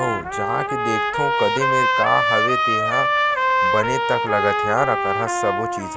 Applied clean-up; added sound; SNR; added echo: none; Trumpet; -4 dB; none.